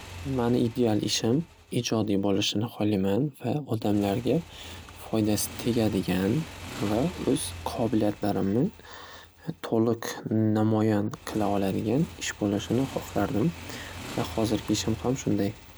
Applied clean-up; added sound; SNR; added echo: none; Motorcycle / Engine; 16 dB; none.